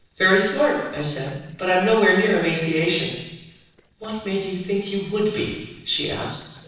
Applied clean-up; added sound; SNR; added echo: neural separator model SepFormer DNS4.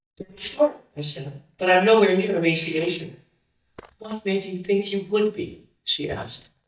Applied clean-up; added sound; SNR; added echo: neural mask model DeepFilterNet 3.